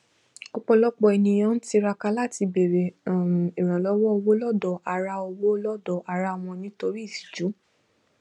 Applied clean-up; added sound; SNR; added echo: none; none; none; none.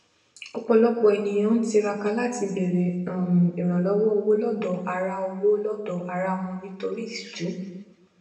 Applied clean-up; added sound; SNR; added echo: none; none; none; reverberation time 1.0 s.